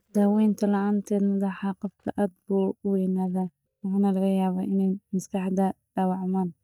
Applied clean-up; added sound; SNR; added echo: neural mask model DeepFilterNet 3.